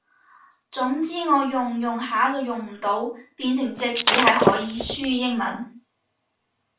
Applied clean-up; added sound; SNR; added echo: none; Shatter; -2 dB; reverberation time 0.3 s.